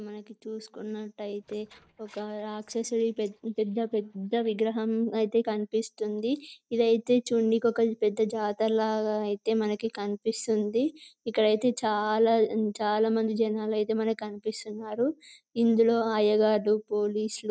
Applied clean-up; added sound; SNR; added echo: neural mask model DeepFilterNet 3.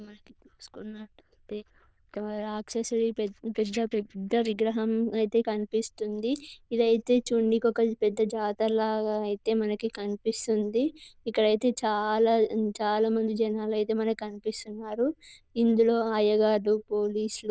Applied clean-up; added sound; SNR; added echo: neural diffusion model UNIVERSE++.